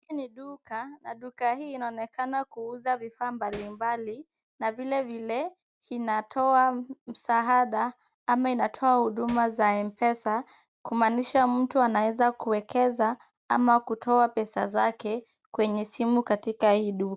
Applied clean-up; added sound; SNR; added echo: none; Hammer; 19 dB; none.